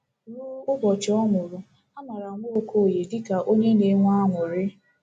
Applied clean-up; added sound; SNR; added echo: none; none; none; none.